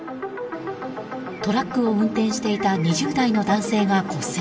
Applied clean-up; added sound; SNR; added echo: none; none; none; reverberation time 2.2 s.